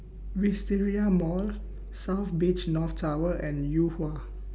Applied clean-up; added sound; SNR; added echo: none; none; none; none.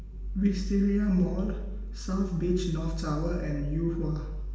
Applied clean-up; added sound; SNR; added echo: none; none; none; reverberation time 0.9 s.